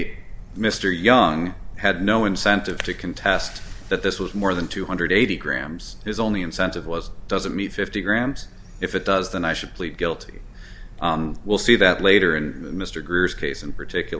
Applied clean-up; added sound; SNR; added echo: none; none; none; none.